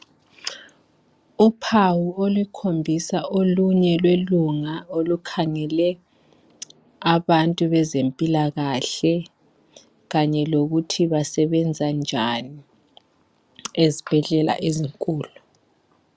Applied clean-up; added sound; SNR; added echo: none; none; none; none.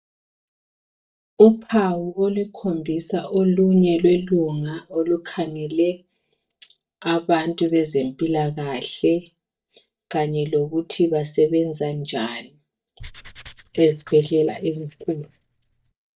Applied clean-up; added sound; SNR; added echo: neural mask model DeepFilterNet 3.